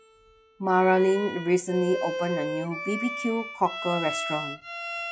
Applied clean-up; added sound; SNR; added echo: classical method log-MMSE.